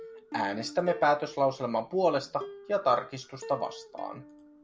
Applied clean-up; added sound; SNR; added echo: none; Plucked string instrument; 15 dB; none.